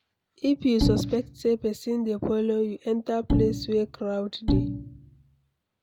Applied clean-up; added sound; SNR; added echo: none; Bowed string instrument; 1 dB; none.